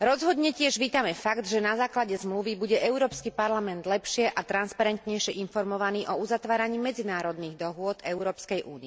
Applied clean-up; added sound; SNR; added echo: none; none; none; none.